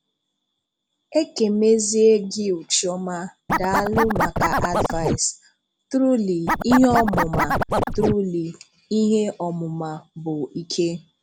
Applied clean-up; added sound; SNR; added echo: none; Scratching (performance technique); -1 dB; none.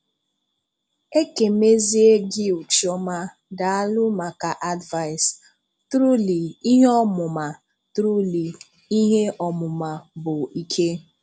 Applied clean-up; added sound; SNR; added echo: none; none; none; none.